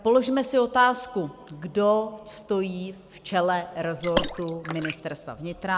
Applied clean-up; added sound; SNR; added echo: none; Water / Splash, splatter; 7 dB; none.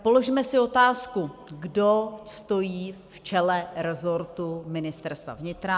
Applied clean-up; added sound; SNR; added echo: none; none; none; none.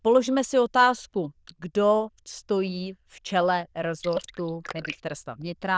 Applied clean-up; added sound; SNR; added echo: neural diffusion model UNIVERSE++.